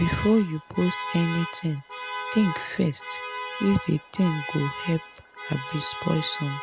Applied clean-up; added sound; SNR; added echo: none; Alarm; 9 dB; none.